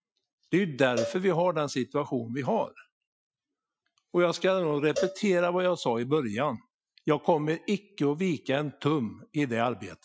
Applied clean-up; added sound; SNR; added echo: classical method Wiener filter.